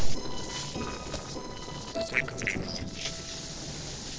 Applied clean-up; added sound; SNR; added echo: neural separator model SepFormer DNS4.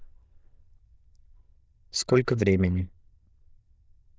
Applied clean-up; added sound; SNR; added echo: neural diffusion model UNIVERSE++.